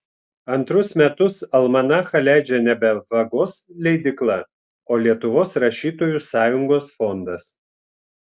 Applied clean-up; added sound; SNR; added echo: none; none; none; none.